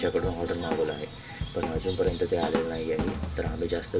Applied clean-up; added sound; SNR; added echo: none; Drum / Drum kit; 6 dB; reverberation time 0.2 s.